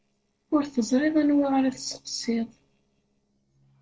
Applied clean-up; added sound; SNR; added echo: neural separator model SepFormer DNS4.